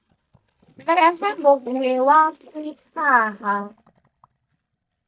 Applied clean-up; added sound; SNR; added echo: neural mask model DeepFilterNet 3.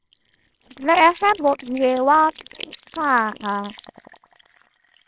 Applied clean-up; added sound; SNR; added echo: neural separator model SepFormer WHAMR!.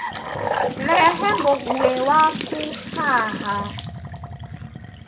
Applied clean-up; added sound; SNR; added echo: none; Trickle, dribble / Bathtub (filling or washing) / Sink (filling or washing) / Gurgling; 5 dB; reverberation time 0.2 s.